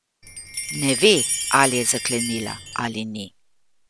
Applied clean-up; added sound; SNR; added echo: none; Chime; 2 dB; none.